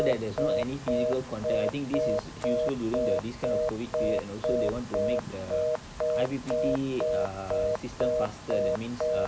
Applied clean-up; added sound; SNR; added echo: none; Telephone; -4 dB; none.